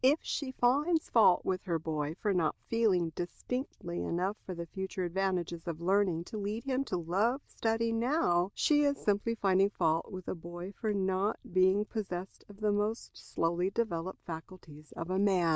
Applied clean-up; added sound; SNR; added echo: none; none; none; none.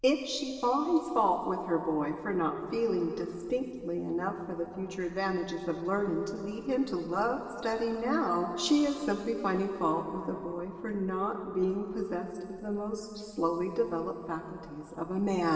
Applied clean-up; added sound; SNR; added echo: none; none; none; reverberation time 2.7 s.